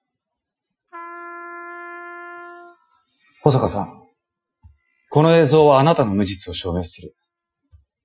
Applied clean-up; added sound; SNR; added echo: classical method Wiener filter.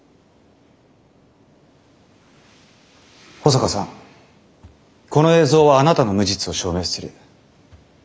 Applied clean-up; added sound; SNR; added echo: none; none; none; none.